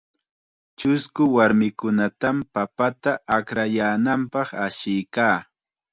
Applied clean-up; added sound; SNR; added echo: none; none; none; none.